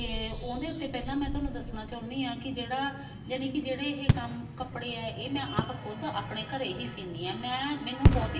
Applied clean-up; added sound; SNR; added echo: none; Fireworks; -1 dB; reverberation time 0.8 s.